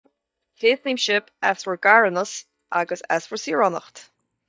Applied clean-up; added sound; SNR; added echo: neural mask model DeepFilterNet 3.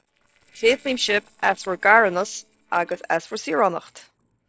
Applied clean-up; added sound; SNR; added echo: neural separator model SepFormer DNS4.